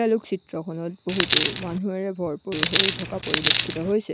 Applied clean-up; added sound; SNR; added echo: none; Coin (dropping); -3 dB; none.